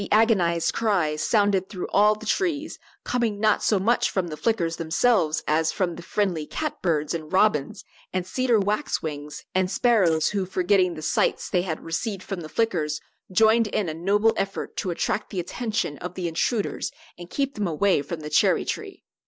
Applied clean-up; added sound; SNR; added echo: neural mask model Resemble Enhance denoiser.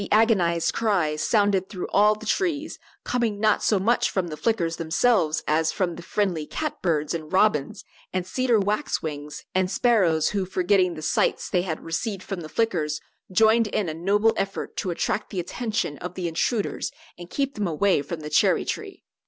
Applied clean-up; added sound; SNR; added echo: none; none; none; none.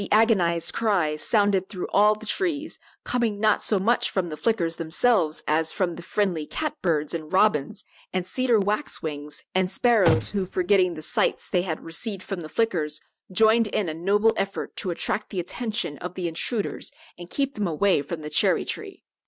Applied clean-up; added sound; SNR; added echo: neural mask model RNNoise.